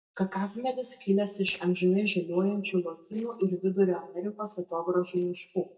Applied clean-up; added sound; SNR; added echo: neural mask model DeepFilterNet 3.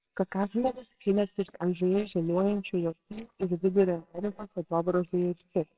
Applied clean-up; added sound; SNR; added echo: neural separator model SepFormer WHAMR!.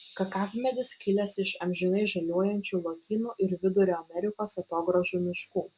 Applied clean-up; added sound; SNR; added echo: none; none; none; none.